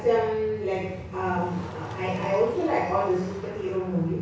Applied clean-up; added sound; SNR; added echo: none; Motor vehicle (road); 16 dB; reverberation time 0.6 s.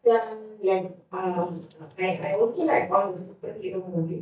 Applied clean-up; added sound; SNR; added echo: neural mask model DeepFilterNet 3.